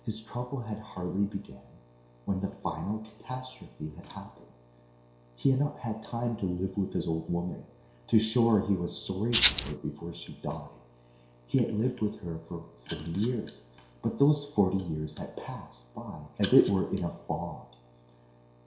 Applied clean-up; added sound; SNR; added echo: none; Rattle (instrument); -4 dB; reverberation time 0.7 s.